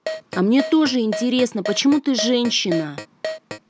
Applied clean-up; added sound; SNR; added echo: none; Keyboard (musical); 11 dB; none.